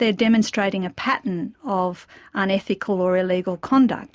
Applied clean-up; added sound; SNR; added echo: none; none; none; none.